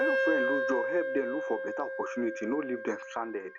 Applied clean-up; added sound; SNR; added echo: none; Wind instrument, woodwind instrument; -1 dB; none.